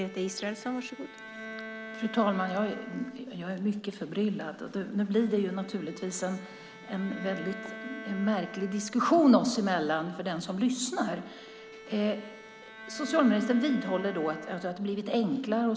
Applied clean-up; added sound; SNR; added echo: none; Bowed string instrument; 15 dB; none.